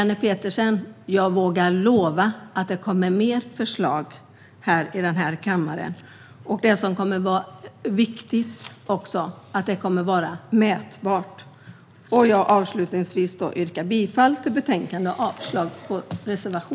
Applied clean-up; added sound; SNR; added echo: none; none; none; none.